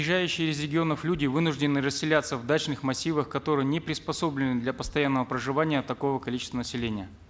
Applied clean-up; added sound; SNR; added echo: none; none; none; none.